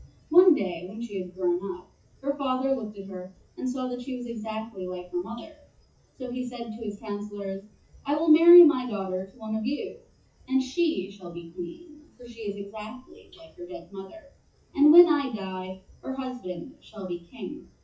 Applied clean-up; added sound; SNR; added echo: classical method WPE with log-MMSE.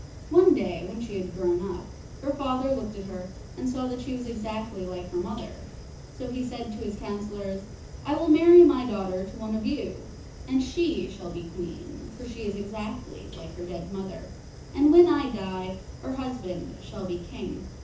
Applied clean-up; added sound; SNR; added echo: none; Fire; 15 dB; reverberation time 0.6 s.